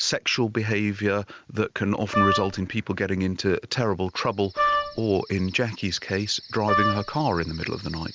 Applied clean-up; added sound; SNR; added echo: none; Wind instrument, woodwind instrument; 0 dB; none.